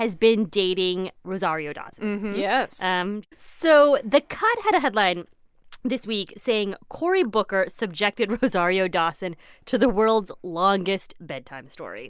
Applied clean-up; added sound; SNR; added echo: none; none; none; none.